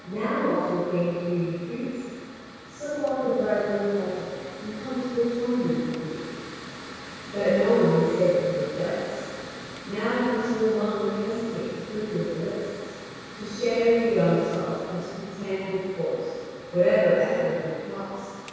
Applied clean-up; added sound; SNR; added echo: none; Mechanical fan; 15 dB; reverberation time 2.0 s.